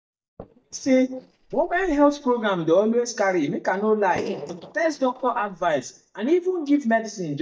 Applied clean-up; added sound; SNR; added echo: neural mask model DeepFilterNet 3.